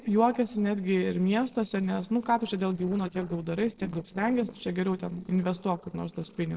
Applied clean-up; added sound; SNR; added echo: neural separator model SepFormer DNS4.